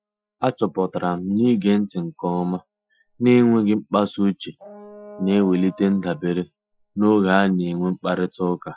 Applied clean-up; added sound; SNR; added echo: classical method Wiener filter.